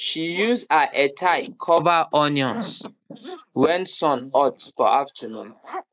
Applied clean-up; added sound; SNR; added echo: neural mask model Resemble Enhance denoiser.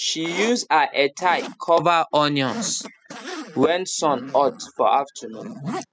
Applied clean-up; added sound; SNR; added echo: classical method spectral subtraction.